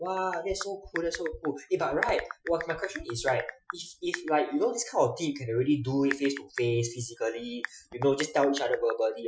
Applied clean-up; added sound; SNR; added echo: classical method Wiener filter.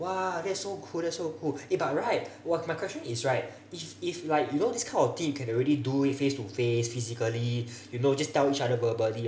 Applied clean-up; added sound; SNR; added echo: none; none; none; none.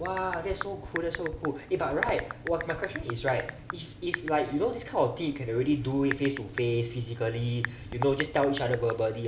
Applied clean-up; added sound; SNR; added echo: none; Typing; 10 dB; none.